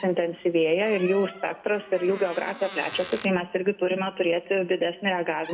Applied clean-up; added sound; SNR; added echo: none; Door; 18 dB; reverberation time 1.0 s.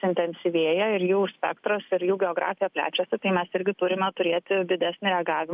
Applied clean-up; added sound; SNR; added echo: none; none; none; none.